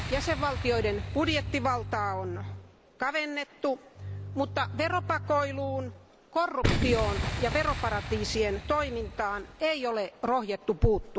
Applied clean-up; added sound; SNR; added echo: none; Boom + Bowed string instrument; 5 dB; none.